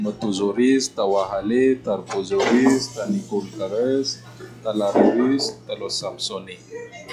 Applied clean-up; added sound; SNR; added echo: classical method log-MMSE.